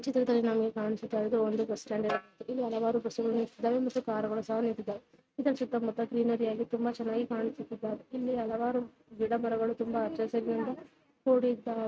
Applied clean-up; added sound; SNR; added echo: neural mask model RNNoise.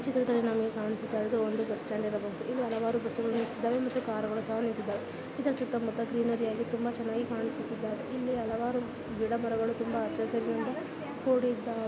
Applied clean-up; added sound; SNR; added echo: none; none; none; none.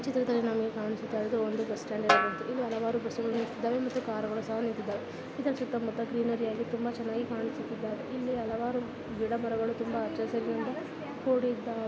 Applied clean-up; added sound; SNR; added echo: none; Snare drum; 1 dB; none.